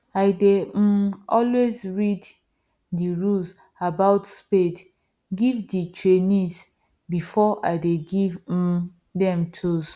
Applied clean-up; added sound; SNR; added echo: none; none; none; none.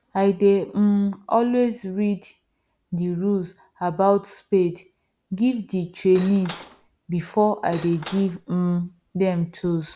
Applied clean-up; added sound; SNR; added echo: none; Cutlery, silverware / Dishes, pots, and pans; 14 dB; none.